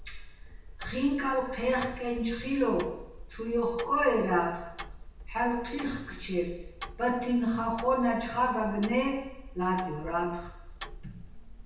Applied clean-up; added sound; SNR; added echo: none; Tick-tock; 13 dB; reverberation time 0.9 s.